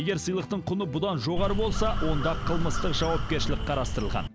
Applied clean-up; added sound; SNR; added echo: none; Crow; -1 dB; none.